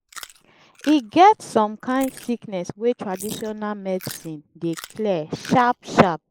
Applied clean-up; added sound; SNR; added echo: neural mask model Resemble Enhance denoiser.